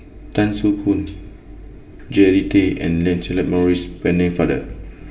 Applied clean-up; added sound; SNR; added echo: none; Tambourine; 18 dB; reverberation time 1.3 s.